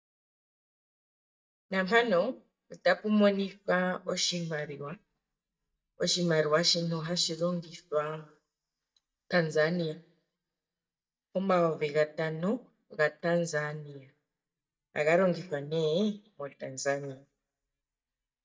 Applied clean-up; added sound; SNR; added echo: neural mask model DeepFilterNet 3.